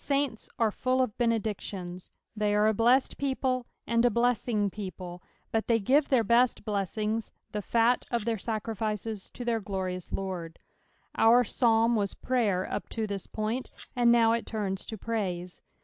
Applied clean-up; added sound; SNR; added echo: none; Domestic sounds, home sounds; 17 dB; none.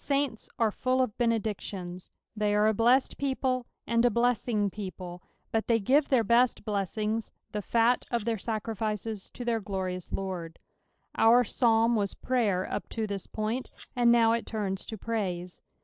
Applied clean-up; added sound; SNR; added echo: neural separator model SepFormer DNS4.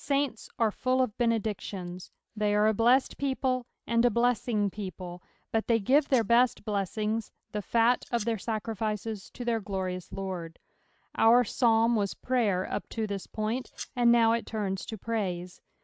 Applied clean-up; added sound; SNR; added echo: neural mask model RNNoise.